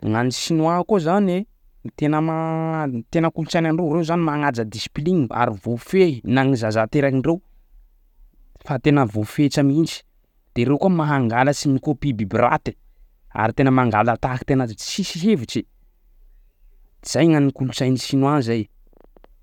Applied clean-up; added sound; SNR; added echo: none; none; none; none.